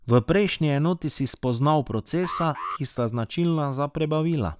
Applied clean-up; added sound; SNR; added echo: neural mask model Resemble Enhance denoiser.